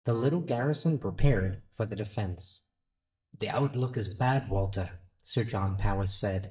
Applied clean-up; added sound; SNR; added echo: neural mask model DeepFilterNet 3.